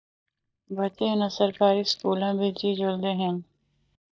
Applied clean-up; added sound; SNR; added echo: neural mask model DeepFilterNet 3.